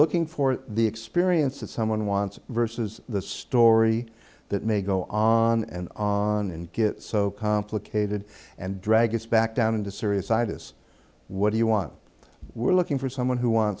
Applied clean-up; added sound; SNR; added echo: none; none; none; none.